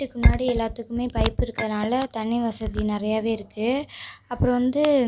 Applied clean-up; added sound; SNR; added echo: none; Chink, clink; 14 dB; none.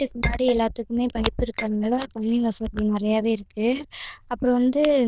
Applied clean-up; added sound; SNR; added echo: neural diffusion model UNIVERSE++.